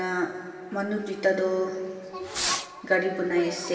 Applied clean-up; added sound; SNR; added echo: none; Fireworks; 6 dB; reverberation time 2.5 s.